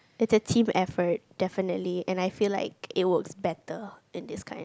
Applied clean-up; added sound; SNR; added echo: none; none; none; none.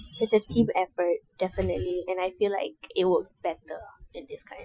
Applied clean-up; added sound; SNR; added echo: classical method Wiener filter.